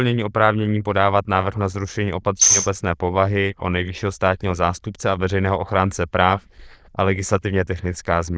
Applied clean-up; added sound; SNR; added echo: neural diffusion model UNIVERSE++.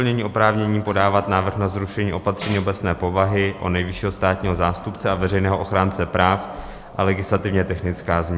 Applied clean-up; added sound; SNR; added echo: none; Tambourine; 2 dB; none.